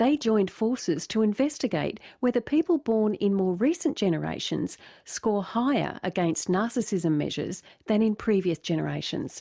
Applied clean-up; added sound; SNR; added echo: none; none; none; none.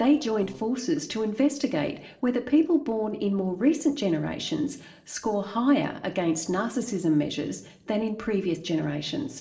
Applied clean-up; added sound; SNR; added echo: neural separator model SepFormer DNS4.